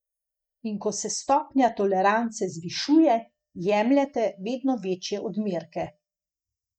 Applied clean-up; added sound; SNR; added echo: neural mask model DeepFilterNet 3.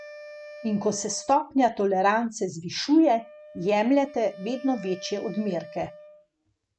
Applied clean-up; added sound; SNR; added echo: none; Wind instrument, woodwind instrument; 19 dB; none.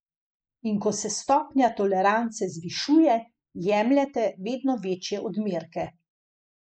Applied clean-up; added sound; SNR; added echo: neural mask model Resemble Enhance denoiser.